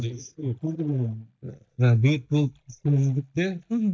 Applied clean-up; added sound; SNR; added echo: neural mask model DeepFilterNet 3.